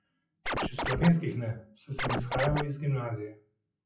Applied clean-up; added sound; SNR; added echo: classical method WPE with log-MMSE.